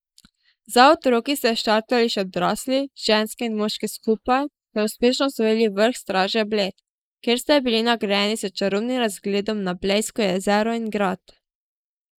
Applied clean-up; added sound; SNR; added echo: neural mask model Resemble Enhance denoiser.